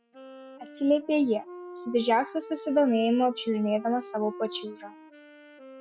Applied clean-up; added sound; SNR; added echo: classical method log-MMSE.